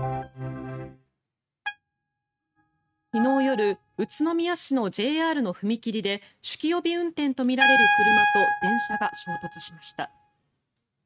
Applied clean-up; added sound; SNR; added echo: neural mask model RNNoise.